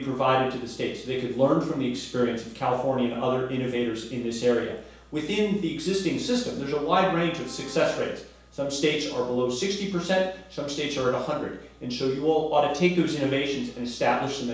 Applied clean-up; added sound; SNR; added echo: none; Trumpet; 19 dB; reverberation time 0.7 s.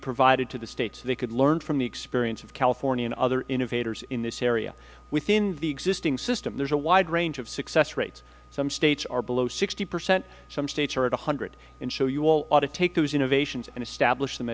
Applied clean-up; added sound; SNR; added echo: none; none; none; none.